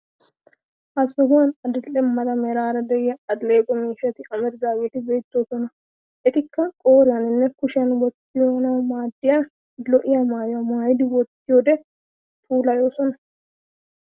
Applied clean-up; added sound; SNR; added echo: none; none; none; none.